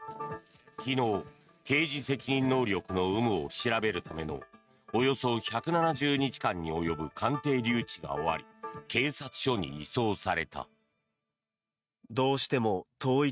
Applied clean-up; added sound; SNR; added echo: neural mask model RNNoise.